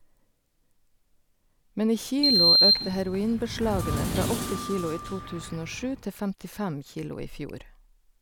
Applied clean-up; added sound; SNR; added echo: none; Sliding door; -5 dB; none.